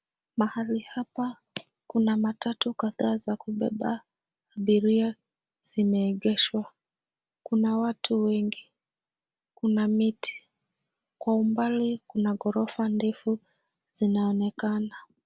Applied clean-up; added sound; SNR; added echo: none; none; none; none.